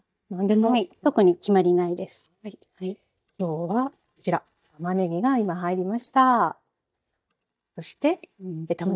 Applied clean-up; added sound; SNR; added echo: neural mask model DeepFilterNet 3.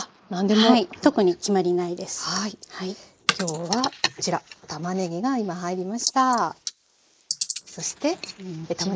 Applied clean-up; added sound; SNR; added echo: neural mask model Resemble Enhance denoiser.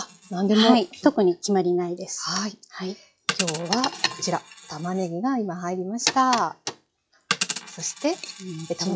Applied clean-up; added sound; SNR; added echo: classical method log-MMSE.